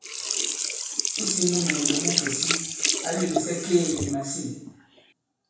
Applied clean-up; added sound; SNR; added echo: none; Sink (filling or washing); -1 dB; reverberation time 0.7 s.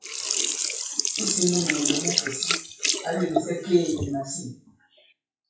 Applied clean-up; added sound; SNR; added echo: classical method WPE with log-MMSE.